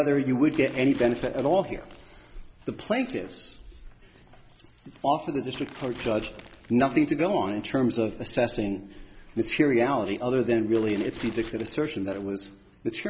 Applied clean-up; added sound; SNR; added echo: none; Tearing; 17 dB; none.